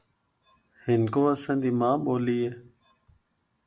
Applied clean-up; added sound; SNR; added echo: none; none; none; none.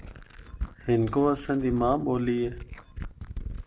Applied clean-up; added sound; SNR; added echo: none; Glass; 11 dB; none.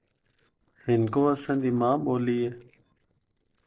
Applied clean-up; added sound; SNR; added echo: neural separator model SepFormer DNS4.